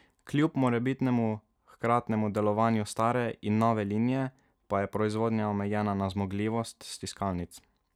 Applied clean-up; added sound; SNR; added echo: none; none; none; none.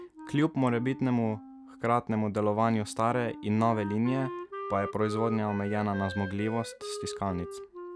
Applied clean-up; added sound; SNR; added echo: none; Wind instrument, woodwind instrument; 12 dB; none.